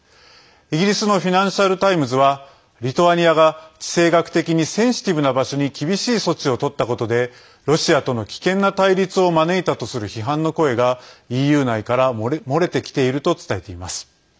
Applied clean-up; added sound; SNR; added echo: none; none; none; none.